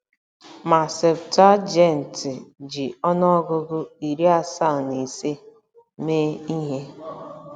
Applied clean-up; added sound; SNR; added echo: none; none; none; none.